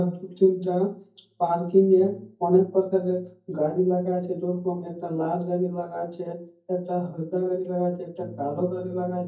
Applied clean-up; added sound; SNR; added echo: neural mask model DeepFilterNet 3.